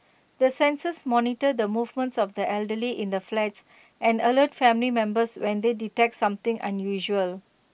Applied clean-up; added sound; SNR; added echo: none; none; none; none.